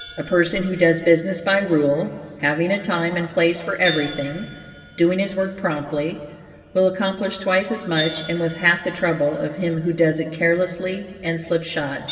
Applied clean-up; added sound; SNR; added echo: none; Hi-hat; 17 dB; reverberation time 2.2 s.